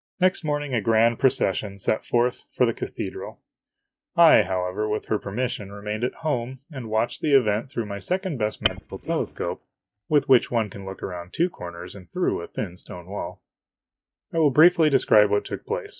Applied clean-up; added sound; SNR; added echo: neural mask model DeepFilterNet 3.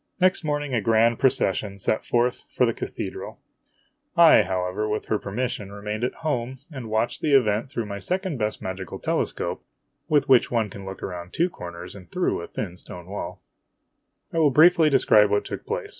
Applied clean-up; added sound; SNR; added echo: none; none; none; none.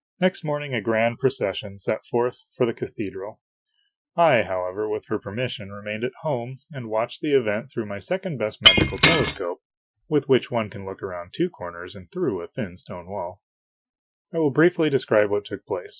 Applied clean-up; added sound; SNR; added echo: classical method Wiener filter.